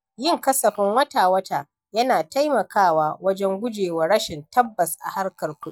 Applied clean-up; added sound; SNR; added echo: neural mask model DeepFilterNet 3.